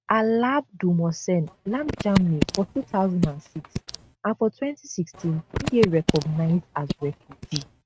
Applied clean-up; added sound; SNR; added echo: neural mask model RNNoise.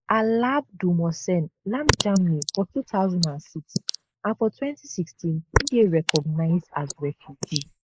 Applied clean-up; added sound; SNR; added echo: neural mask model Resemble Enhance denoiser.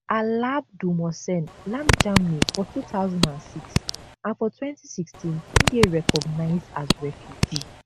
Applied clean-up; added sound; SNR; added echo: none; Fart; -1 dB; none.